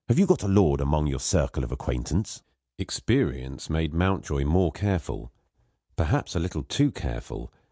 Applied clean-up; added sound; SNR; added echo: none; none; none; none.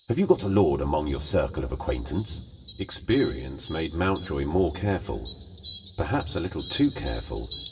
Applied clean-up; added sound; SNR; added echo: none; Fowl; 5 dB; reverberation time 2.9 s.